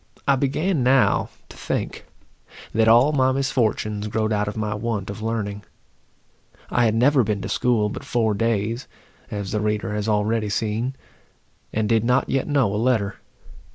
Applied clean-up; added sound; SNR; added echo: none; none; none; none.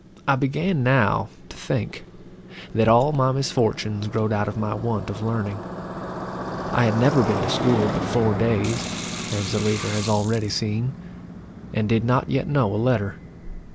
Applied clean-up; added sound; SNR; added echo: none; Motorcycle + Sink (filling or washing) / Water; 9 dB; none.